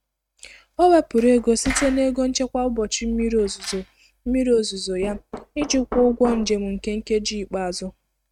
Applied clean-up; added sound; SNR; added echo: neural mask model RNNoise.